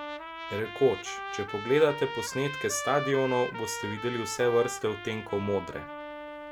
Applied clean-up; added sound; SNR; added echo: none; Trumpet; 9 dB; none.